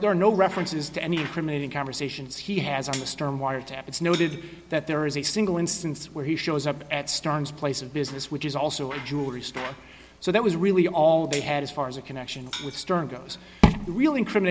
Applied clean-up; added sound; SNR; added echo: none; Bicycle; 19 dB; none.